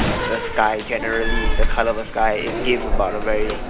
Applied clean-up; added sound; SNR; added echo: none; Slam; -2 dB; none.